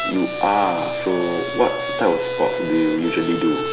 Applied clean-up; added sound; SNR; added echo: none; Bowed string instrument; 6 dB; none.